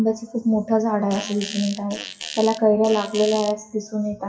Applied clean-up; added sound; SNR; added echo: classical method WPE with log-MMSE.